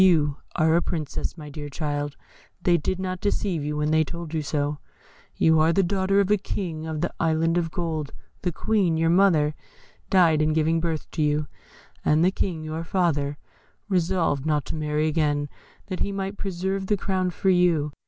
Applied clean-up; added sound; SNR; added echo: none; none; none; none.